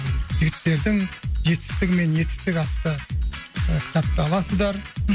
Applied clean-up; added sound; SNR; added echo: none; none; none; none.